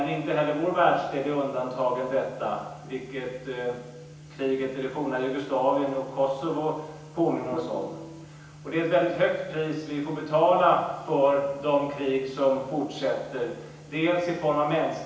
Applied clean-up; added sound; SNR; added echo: none; Guitar; 15 dB; reverberation time 0.9 s.